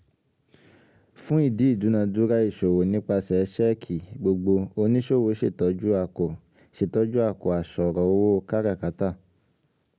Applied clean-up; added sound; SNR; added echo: none; none; none; none.